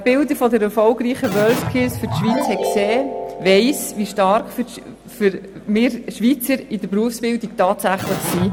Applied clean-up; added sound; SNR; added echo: none; Keyboard (musical); 9 dB; none.